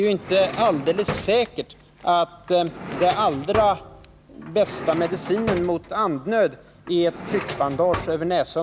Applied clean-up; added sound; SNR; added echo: none; Drawer open or close; 11 dB; none.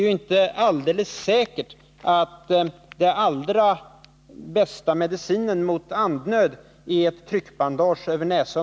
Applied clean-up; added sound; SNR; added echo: none; none; none; none.